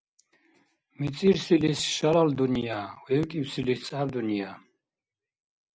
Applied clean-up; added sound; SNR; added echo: none; none; none; none.